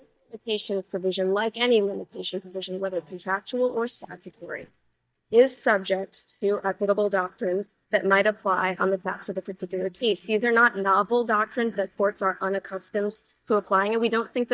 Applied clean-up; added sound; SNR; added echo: neural mask model DeepFilterNet 3.